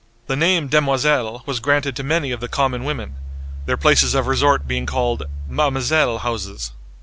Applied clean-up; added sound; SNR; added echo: none; Engine; 10 dB; none.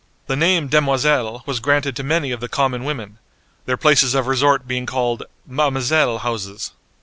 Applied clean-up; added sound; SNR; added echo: none; none; none; none.